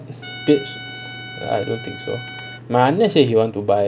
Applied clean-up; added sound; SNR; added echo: none; Trumpet; 15 dB; none.